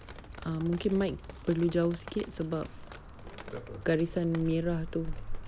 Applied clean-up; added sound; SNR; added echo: none; Drip; 10 dB; none.